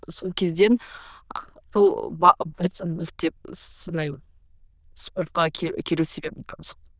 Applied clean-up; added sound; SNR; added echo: neural diffusion model UNIVERSE++.